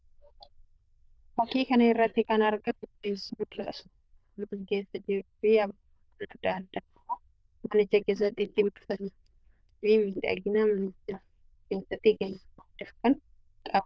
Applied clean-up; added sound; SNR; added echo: neural diffusion model UNIVERSE++.